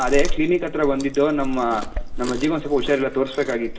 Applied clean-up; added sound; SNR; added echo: none; Chewing, mastication; 5 dB; reverberation time 1.0 s.